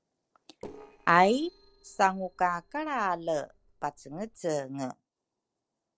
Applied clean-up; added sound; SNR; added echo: neural separator model SepFormer DNS4.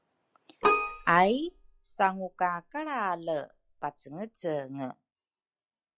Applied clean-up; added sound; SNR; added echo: classical method log-MMSE.